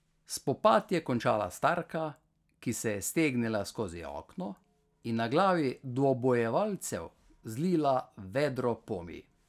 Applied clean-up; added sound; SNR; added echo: none; none; none; none.